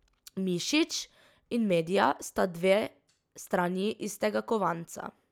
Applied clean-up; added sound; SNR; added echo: none; none; none; none.